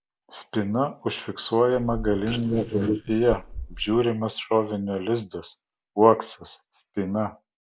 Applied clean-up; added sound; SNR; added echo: neural mask model Resemble Enhance denoiser.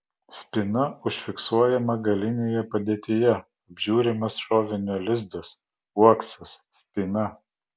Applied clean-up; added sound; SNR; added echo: none; none; none; none.